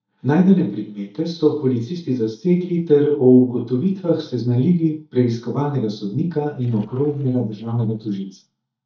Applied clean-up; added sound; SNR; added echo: neural mask model DeepFilterNet 3.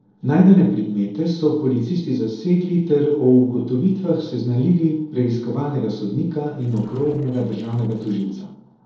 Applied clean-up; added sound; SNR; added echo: neural separator model SepFormer DNS4.